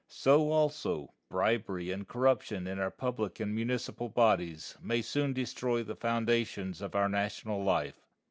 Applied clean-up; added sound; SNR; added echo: none; none; none; none.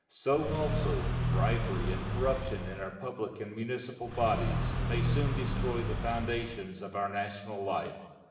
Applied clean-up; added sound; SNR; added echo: none; Car; -3 dB; reverberation time 1.2 s.